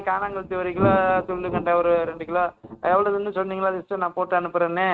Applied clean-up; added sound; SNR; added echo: neural mask model RNNoise.